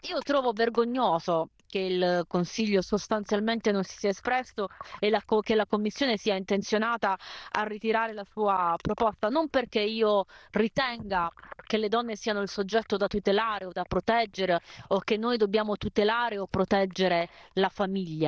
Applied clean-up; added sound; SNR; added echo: neural diffusion model UNIVERSE++.